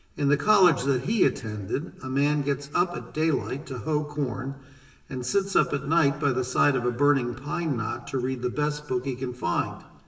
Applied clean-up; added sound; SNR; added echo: none; none; none; reverberation time 1.0 s.